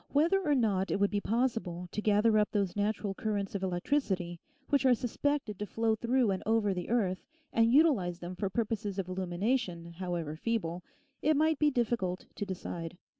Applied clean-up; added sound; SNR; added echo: none; none; none; none.